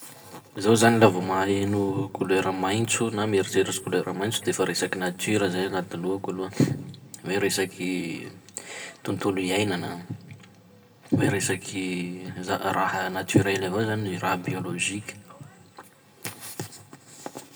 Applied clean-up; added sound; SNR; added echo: none; none; none; reverberation time 0.8 s.